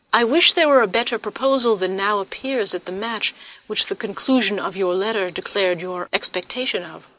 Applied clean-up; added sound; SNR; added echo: none; none; none; none.